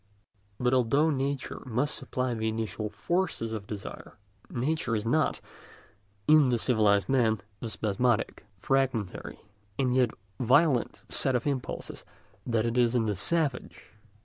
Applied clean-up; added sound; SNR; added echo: none; none; none; none.